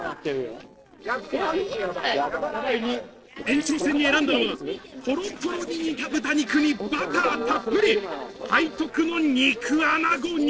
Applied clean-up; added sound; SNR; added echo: neural separator model SepFormer DNS4.